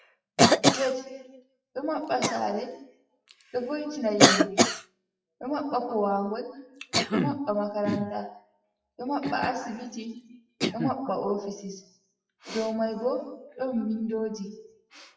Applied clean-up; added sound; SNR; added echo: classical method WPE with log-MMSE.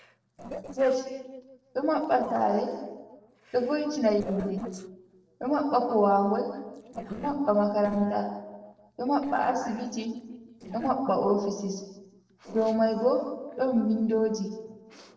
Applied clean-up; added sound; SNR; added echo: neural separator model SepFormer DNS4.